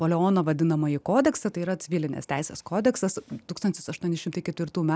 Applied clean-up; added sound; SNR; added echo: none; none; none; none.